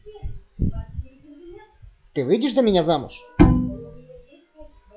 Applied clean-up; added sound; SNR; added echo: classical method log-MMSE.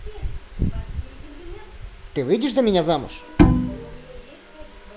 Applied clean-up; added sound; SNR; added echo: none; Bowed string instrument; -5 dB; none.